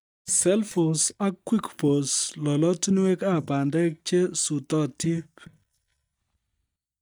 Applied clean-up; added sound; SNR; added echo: neural mask model DeepFilterNet 3.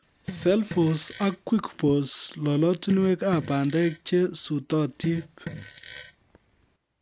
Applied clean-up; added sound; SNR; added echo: none; Fart; 15 dB; none.